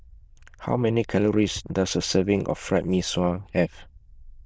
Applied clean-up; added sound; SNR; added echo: neural diffusion model UNIVERSE++.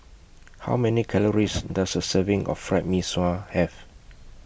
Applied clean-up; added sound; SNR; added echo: none; Fire; 19 dB; none.